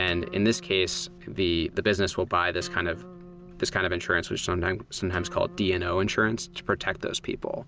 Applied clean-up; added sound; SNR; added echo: none; Acoustic guitar; 19 dB; none.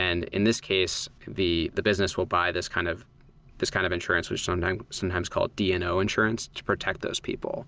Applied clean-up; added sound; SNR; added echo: none; none; none; none.